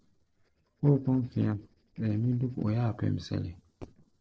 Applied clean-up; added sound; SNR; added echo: neural separator model SepFormer DNS4.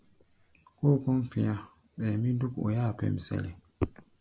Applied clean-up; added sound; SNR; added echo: none; none; none; none.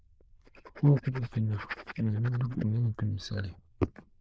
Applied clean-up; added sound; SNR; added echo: neural diffusion model UNIVERSE++.